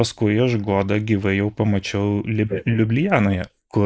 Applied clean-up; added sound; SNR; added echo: neural mask model Resemble Enhance denoiser.